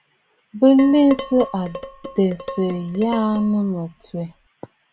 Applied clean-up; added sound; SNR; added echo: none; Dishes, pots, and pans; 14 dB; none.